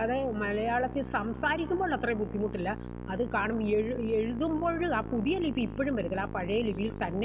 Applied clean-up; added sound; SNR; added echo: none; Musical instrument; 9 dB; none.